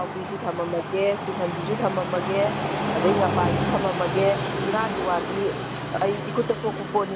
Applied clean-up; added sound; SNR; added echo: none; Train; 1 dB; none.